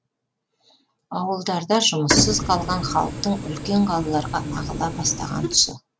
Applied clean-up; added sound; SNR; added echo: none; Printer; 4 dB; none.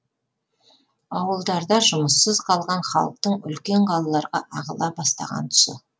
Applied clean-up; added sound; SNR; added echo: none; none; none; none.